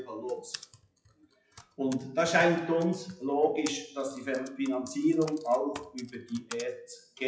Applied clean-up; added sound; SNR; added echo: classical method WPE with log-MMSE.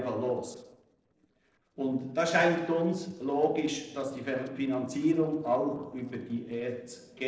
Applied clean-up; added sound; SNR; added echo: neural separator model SepFormer DNS4.